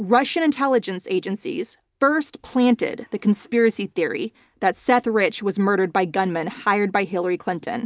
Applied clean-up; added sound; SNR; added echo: none; none; none; none.